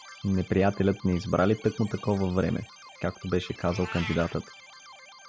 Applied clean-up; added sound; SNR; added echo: none; Meow + Keyboard (musical); 17 dB; none.